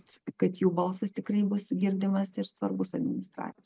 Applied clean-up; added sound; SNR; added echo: none; none; none; none.